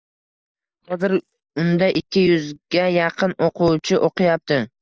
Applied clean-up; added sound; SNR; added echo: neural mask model DeepFilterNet 3.